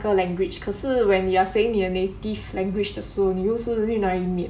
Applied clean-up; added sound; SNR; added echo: none; none; none; none.